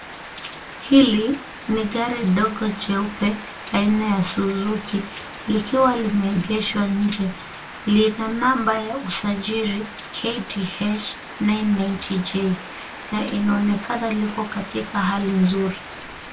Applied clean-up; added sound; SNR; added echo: none; Rain; 14 dB; reverberation time 0.1 s.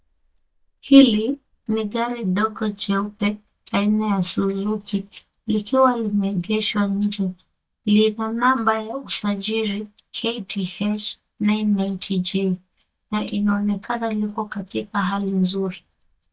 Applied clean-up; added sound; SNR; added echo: neural mask model DeepFilterNet 3.